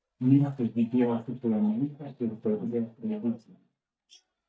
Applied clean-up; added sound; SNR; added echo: neural mask model DeepFilterNet 3.